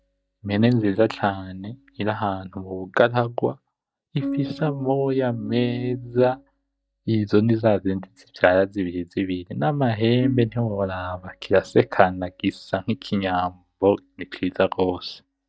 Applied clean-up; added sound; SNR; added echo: neural mask model DeepFilterNet 3.